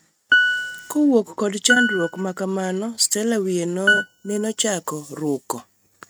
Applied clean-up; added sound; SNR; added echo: neural mask model RNNoise.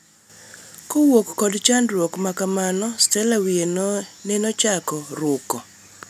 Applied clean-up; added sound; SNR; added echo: none; none; none; none.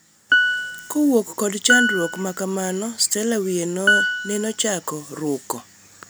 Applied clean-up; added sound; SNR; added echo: none; Piano; -1 dB; none.